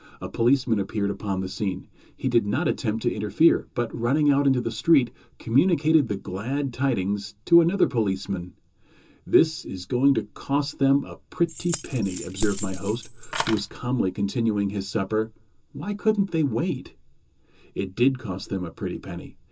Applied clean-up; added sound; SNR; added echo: none; Keys jangling; 7 dB; reverberation time 0.2 s.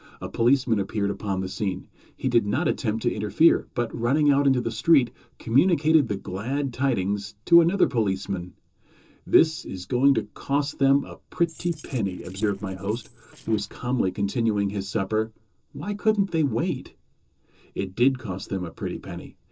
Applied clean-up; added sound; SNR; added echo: neural separator model SepFormer DNS4.